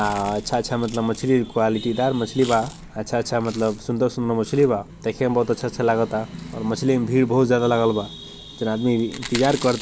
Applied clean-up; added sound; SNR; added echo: none; Chewing, mastication; 20 dB; none.